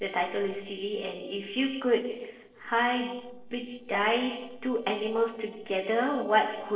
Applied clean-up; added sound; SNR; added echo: neural separator model SepFormer DNS4.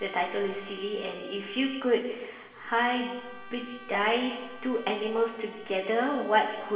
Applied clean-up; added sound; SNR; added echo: none; Trumpet; 19 dB; reverberation time 1.2 s.